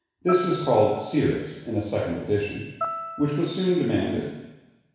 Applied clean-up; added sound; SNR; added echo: none; Piano; 12 dB; reverberation time 1.1 s.